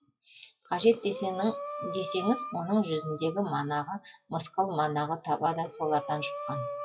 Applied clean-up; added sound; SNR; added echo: classical method WPE with log-MMSE.